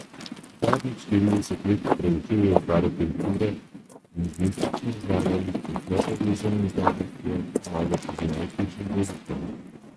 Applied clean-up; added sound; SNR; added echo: neural mask model RNNoise.